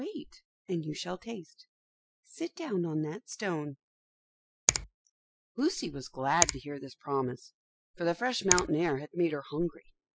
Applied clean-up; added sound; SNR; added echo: classical method spectral subtraction.